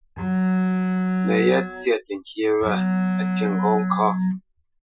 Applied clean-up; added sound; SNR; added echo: classical method Wiener filter.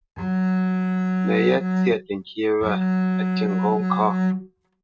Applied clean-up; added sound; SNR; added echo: neural mask model RNNoise.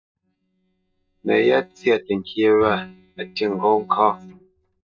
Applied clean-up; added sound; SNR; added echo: neural mask model DeepFilterNet 3.